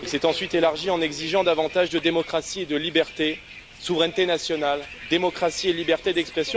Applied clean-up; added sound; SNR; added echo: none; Bus; 16 dB; none.